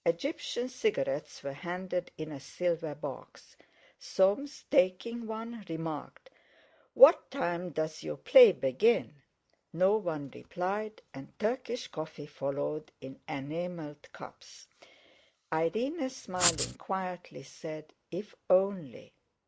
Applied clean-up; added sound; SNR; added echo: none; Writing; 0 dB; none.